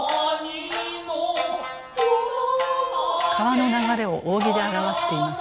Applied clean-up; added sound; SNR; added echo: none; none; none; none.